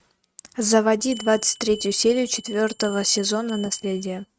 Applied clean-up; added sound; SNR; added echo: neural mask model RNNoise.